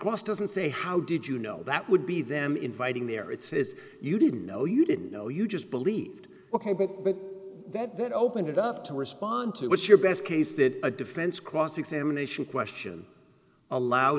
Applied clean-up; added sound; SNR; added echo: none; none; none; none.